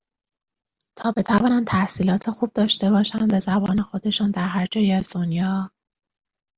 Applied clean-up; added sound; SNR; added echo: none; none; none; none.